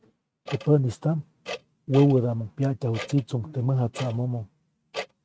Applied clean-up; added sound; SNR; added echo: neural mask model RNNoise.